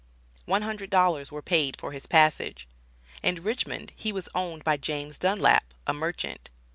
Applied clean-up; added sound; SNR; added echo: none; none; none; none.